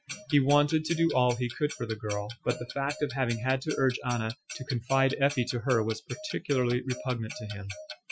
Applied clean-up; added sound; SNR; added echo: classical method Wiener filter.